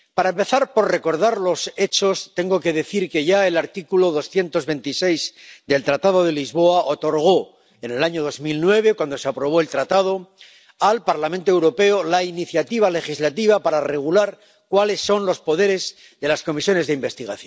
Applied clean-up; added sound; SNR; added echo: none; none; none; none.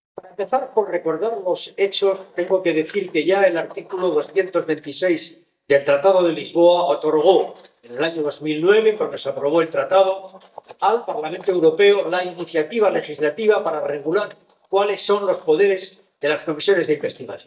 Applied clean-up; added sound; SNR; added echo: neural mask model DeepFilterNet 3.